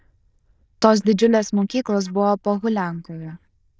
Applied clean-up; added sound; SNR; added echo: neural diffusion model UNIVERSE++.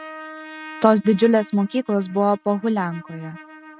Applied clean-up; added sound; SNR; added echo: neural mask model RNNoise.